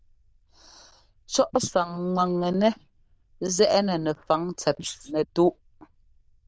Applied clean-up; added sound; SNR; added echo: neural diffusion model UNIVERSE++.